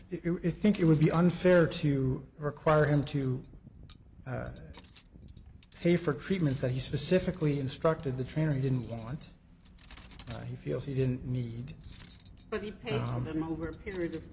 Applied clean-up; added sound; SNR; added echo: none; Cutlery, silverware; 20 dB; none.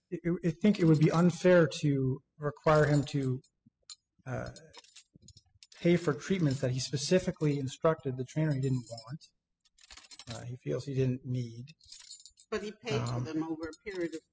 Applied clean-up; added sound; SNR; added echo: classical method spectral subtraction.